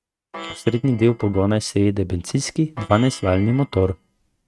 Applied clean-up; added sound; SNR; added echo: neural mask model RNNoise.